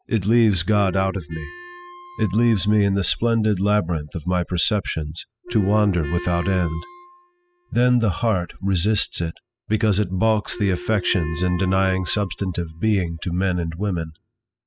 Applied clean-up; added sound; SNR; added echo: classical method spectral subtraction.